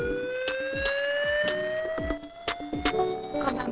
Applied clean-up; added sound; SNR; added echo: neural separator model SepFormer DNS4.